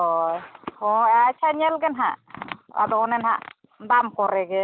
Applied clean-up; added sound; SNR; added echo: none; none; none; none.